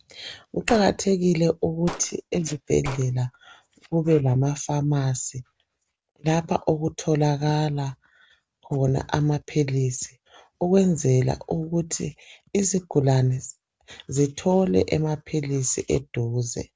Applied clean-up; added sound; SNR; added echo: none; Gunshot, gunfire; 16 dB; none.